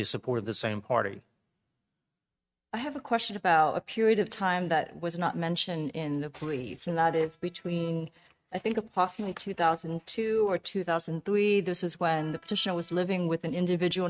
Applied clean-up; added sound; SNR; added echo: neural mask model RNNoise.